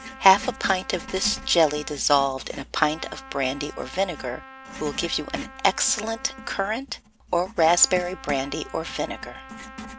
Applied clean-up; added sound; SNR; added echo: none; Trumpet + Writing; 15 dB; none.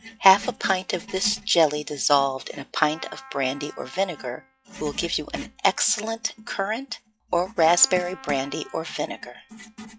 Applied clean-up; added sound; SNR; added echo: classical method log-MMSE.